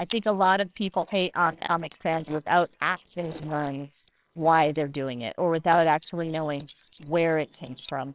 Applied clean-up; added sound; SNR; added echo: neural separator model SepFormer WHAMR!.